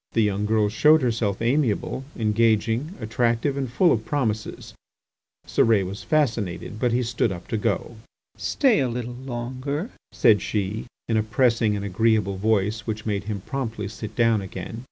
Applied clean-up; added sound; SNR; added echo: none; none; none; none.